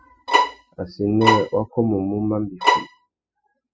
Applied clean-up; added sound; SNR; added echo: classical method spectral subtraction.